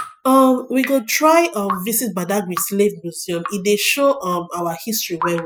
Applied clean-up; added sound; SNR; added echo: classical method spectral subtraction.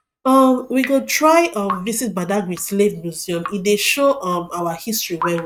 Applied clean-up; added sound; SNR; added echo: neural mask model RNNoise.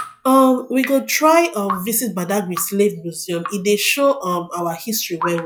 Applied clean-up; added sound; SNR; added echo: classical method log-MMSE.